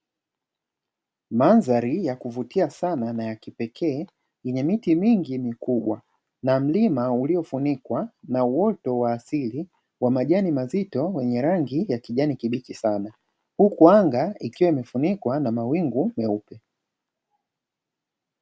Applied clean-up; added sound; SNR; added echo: none; none; none; none.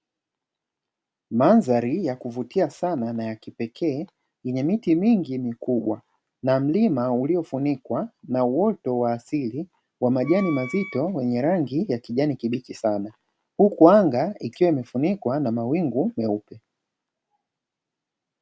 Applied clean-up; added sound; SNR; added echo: none; Wind instrument, woodwind instrument; 15 dB; none.